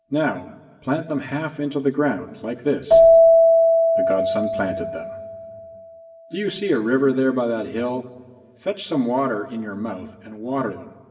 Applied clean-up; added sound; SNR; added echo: none; Keyboard (musical); -3 dB; reverberation time 2.5 s.